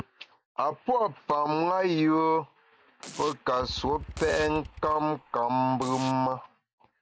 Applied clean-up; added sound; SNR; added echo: none; Domestic sounds, home sounds + Motorcycle / Engine; 15 dB; none.